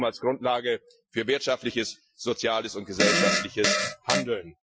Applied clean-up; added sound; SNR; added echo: classical method Wiener filter.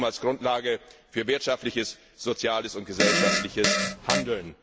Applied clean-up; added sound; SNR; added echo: none; Fart; -3 dB; none.